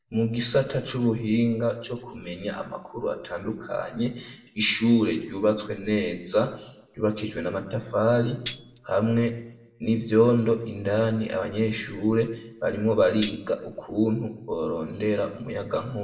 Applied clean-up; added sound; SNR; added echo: none; Tambourine; -2 dB; reverberation time 0.6 s.